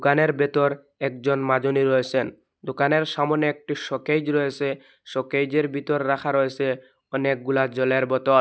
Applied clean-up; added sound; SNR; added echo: none; none; none; none.